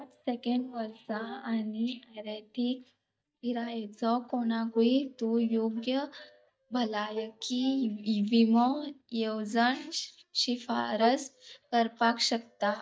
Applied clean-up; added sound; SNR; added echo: neural mask model DeepFilterNet 3.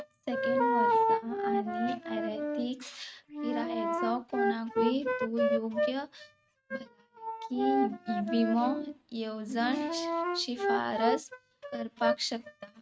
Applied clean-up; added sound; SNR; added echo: neural mask model RNNoise.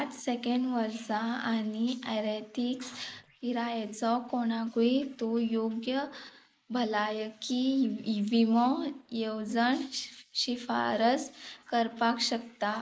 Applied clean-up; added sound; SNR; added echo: neural mask model Resemble Enhance denoiser.